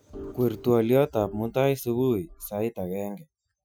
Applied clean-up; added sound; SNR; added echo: classical method Wiener filter.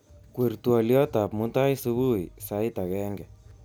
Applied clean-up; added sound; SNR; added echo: none; none; none; none.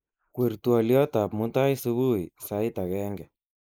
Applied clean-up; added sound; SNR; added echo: neural mask model Resemble Enhance denoiser.